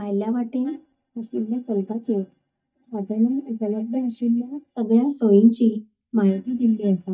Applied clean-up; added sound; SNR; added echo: neural mask model DeepFilterNet 3.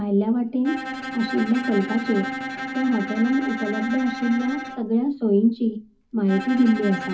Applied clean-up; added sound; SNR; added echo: none; Bowed string instrument; 9 dB; reverberation time 0.4 s.